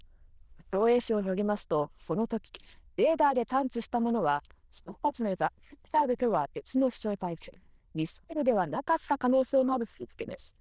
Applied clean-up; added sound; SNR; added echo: neural diffusion model UNIVERSE++.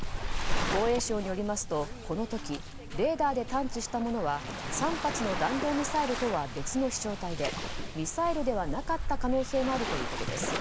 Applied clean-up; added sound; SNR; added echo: none; Waves, surf; 2 dB; none.